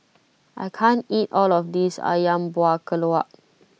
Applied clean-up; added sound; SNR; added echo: none; none; none; none.